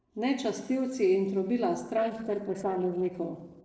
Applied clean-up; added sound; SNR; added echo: neural separator model SepFormer DNS4.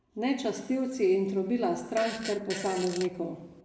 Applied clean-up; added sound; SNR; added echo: none; Fart; 12 dB; reverberation time 0.9 s.